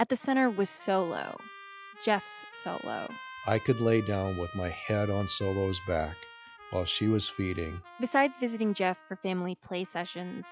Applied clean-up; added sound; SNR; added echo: classical method log-MMSE.